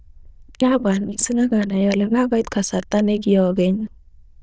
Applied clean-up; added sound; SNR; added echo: neural diffusion model UNIVERSE++.